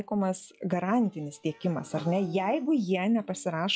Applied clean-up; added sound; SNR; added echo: classical method log-MMSE.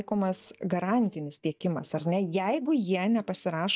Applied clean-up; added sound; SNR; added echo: neural mask model DeepFilterNet 3.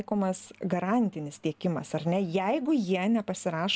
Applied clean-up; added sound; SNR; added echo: none; none; none; none.